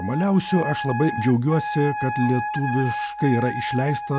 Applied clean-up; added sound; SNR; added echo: none; Wind instrument, woodwind instrument; 6 dB; none.